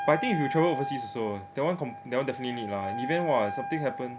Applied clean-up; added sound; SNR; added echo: none; Wind instrument, woodwind instrument; 7 dB; none.